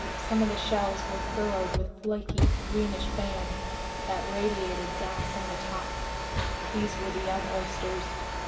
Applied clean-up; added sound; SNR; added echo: none; Mechanisms; -1 dB; reverberation time 2.4 s.